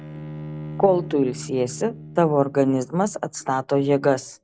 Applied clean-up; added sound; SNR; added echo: none; Bowed string instrument; 15 dB; none.